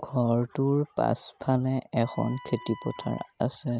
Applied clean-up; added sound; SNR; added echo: none; Wind instrument, woodwind instrument; 18 dB; none.